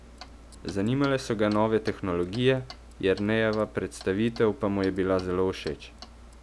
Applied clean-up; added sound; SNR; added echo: none; Clock; 19 dB; none.